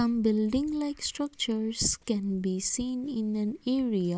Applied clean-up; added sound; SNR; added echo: none; none; none; none.